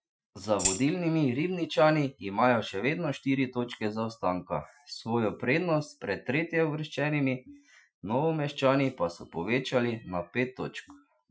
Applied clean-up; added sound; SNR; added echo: classical method Wiener filter.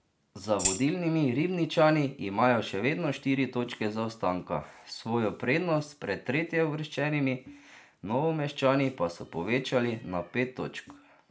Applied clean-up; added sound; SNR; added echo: none; Tambourine; 4 dB; none.